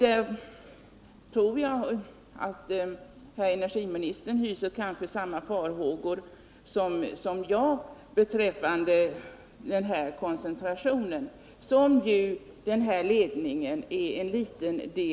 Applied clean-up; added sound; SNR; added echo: none; none; none; none.